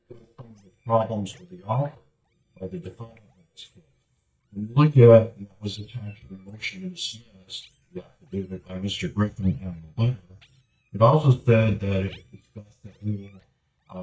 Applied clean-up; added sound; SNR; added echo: neural mask model DeepFilterNet 3.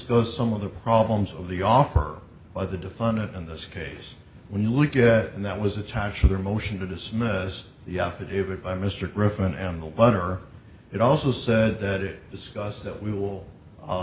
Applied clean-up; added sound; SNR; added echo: none; none; none; none.